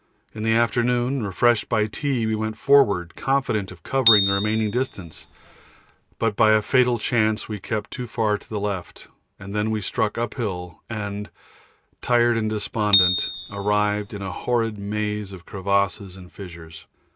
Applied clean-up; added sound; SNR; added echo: none; Bicycle bell; 3 dB; none.